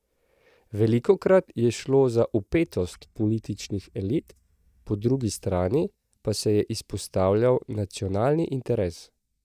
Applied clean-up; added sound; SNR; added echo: neural mask model DeepFilterNet 3.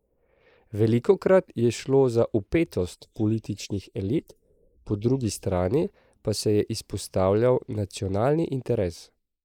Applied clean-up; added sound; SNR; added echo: neural mask model Resemble Enhance denoiser.